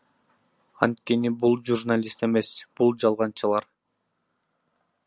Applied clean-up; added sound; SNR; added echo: none; none; none; none.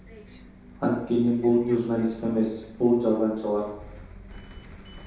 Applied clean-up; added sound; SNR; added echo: none; Bus; 19 dB; reverberation time 0.8 s.